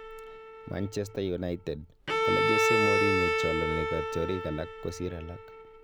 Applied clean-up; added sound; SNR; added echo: none; Bowed string instrument; -4 dB; none.